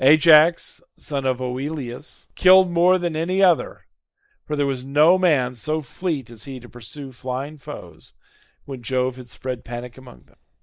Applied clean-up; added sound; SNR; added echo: neural mask model Resemble Enhance denoiser.